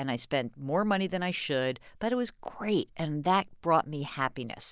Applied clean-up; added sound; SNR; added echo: none; none; none; none.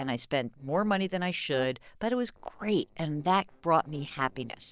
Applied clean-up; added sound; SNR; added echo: neural separator model SepFormer DNS4.